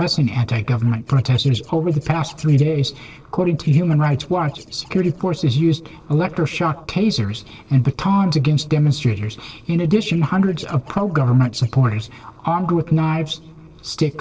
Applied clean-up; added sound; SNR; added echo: neural separator model SepFormer DNS4.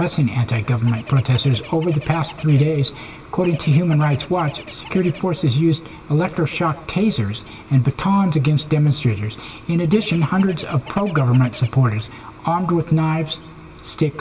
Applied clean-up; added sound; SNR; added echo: none; Bird; 18 dB; reverberation time 1.4 s.